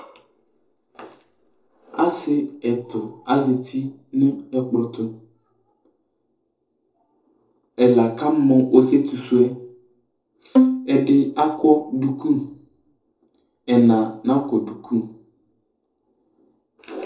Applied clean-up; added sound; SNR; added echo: neural separator model SepFormer DNS4.